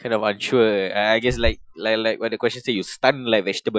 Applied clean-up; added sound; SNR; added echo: classical method Wiener filter.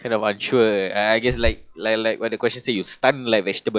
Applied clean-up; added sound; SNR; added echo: classical method log-MMSE.